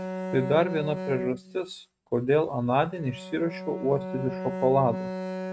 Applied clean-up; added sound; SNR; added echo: neural mask model RNNoise.